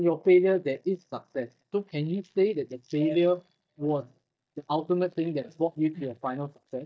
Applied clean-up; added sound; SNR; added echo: neural mask model DeepFilterNet 3.